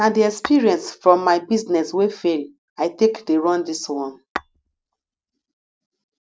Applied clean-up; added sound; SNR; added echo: neural separator model SepFormer DNS4.